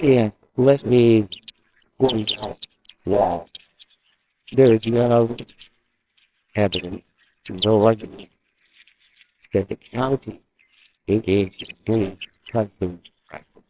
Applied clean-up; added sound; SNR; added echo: neural separator model SepFormer WHAMR!.